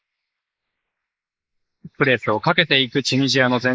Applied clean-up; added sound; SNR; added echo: neural mask model Resemble Enhance denoiser.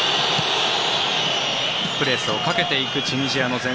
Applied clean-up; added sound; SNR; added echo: none; none; none; none.